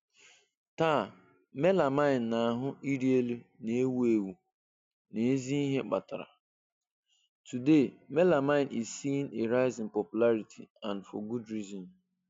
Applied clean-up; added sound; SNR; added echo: none; none; none; none.